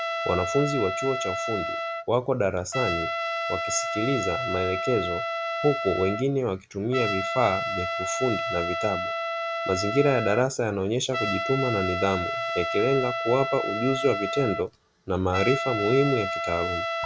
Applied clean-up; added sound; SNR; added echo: none; Trumpet; 3 dB; none.